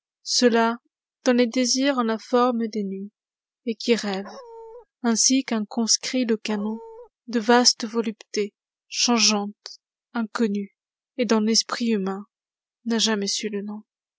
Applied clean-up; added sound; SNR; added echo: none; Dog; 17 dB; none.